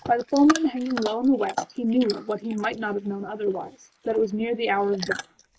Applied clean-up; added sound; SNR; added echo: neural mask model Resemble Enhance denoiser.